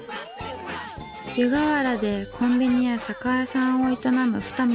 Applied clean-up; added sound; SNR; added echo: none; none; none; none.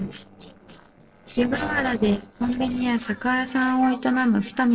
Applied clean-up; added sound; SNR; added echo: neural separator model SepFormer DNS4.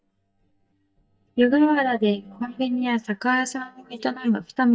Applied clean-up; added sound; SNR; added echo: neural mask model DeepFilterNet 3.